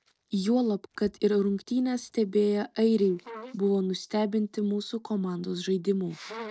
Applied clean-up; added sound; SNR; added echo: neural separator model SepFormer DNS4.